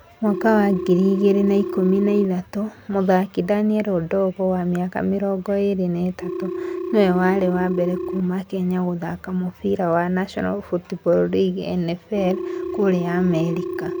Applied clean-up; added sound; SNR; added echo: none; Telephone; 10 dB; none.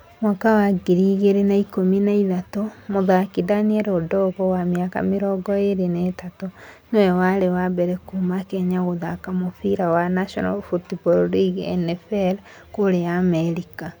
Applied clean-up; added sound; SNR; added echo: none; none; none; none.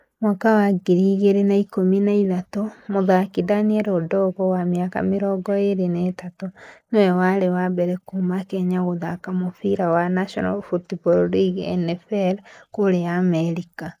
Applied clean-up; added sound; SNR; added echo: neural mask model Resemble Enhance denoiser.